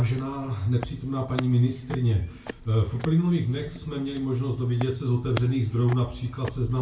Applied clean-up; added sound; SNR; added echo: none; Walk, footsteps; 17 dB; reverberation time 0.2 s.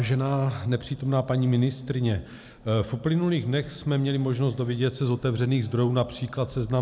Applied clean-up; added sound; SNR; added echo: none; none; none; none.